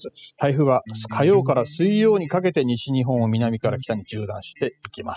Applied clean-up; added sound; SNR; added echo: classical method spectral subtraction.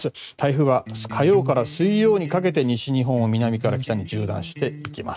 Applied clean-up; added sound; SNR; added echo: neural mask model RNNoise.